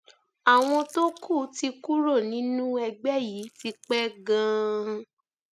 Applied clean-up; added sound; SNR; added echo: neural mask model RNNoise.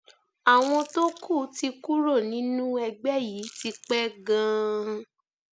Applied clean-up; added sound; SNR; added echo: none; Chewing, mastication / Crushing; 18 dB; none.